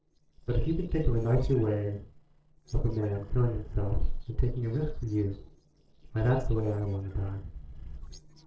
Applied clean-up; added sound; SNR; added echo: neural separator model SepFormer DNS4.